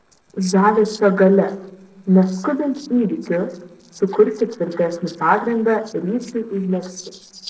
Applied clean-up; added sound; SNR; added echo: neural separator model SepFormer DNS4.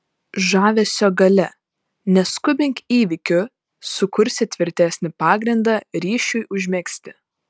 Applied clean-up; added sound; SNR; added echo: none; none; none; none.